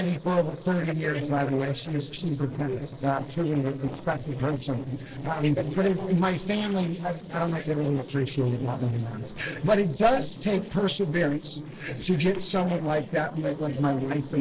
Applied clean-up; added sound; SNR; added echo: neural separator model SepFormer DNS4.